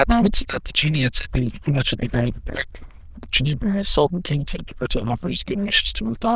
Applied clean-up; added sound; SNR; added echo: neural diffusion model UNIVERSE++.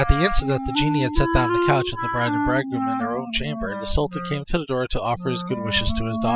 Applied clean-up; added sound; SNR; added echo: classical method spectral subtraction.